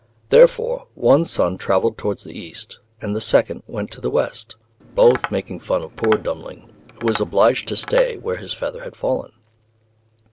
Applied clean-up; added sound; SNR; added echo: none; Tap; 13 dB; none.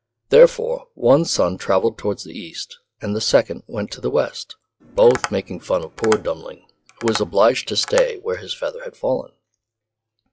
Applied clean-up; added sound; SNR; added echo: classical method log-MMSE.